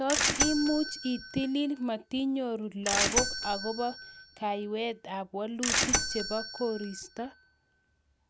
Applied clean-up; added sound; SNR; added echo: none; Bell / Mechanisms; 1 dB; none.